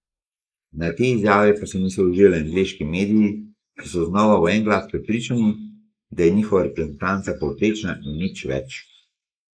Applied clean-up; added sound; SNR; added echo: neural mask model Resemble Enhance denoiser.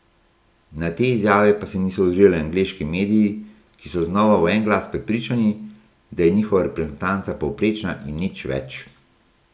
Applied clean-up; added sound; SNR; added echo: none; none; none; none.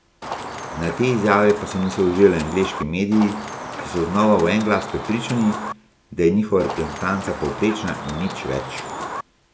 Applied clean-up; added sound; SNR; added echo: none; Chicken, rooster; 9 dB; none.